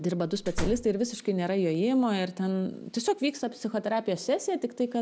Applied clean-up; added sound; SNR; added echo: none; Slam; 6 dB; none.